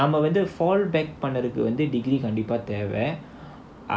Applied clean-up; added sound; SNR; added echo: none; none; none; none.